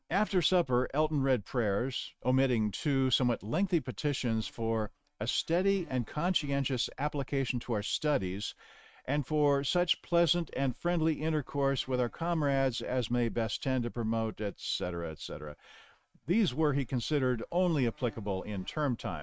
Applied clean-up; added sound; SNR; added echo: neural mask model RNNoise.